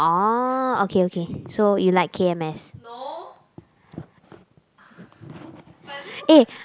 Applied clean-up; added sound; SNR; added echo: none; none; none; none.